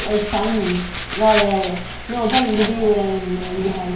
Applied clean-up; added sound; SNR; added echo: none; Domestic sounds, home sounds; 8 dB; reverberation time 0.6 s.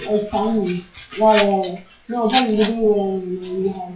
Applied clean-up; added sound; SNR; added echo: classical method WPE with log-MMSE.